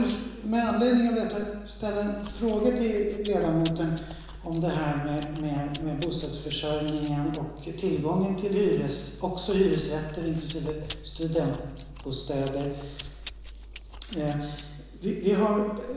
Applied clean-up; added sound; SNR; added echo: none; Chewing, mastication; 15 dB; reverberation time 1.0 s.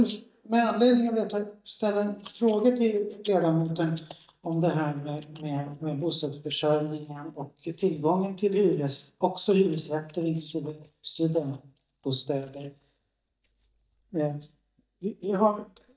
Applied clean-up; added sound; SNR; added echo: neural mask model DeepFilterNet 3.